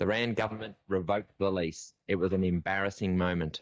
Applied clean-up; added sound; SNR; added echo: neural mask model DeepFilterNet 3.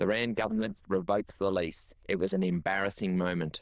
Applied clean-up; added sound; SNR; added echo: neural diffusion model UNIVERSE++.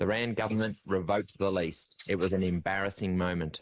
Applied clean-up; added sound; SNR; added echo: neural mask model Resemble Enhance denoiser.